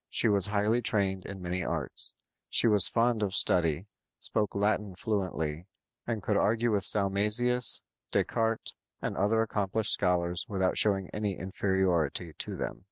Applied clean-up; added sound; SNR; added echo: none; none; none; none.